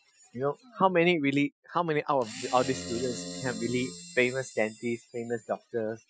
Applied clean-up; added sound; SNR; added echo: classical method Wiener filter.